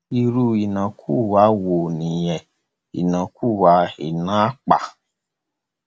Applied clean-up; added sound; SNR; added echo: none; none; none; none.